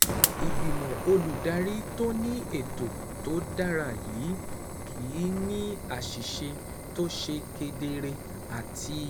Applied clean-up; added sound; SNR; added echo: none; Fire; 1 dB; none.